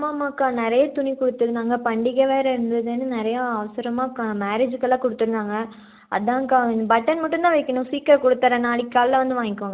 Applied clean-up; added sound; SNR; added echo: none; none; none; none.